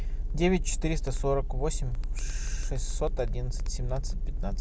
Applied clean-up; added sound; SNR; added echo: none; none; none; none.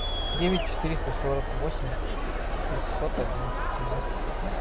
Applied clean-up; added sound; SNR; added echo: none; Crowd; 5 dB; none.